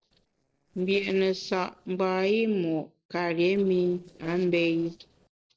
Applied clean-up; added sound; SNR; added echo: neural separator model SepFormer DNS4.